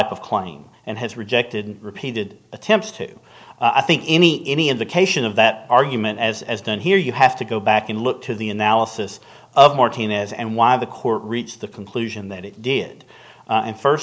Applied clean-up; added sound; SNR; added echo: none; none; none; none.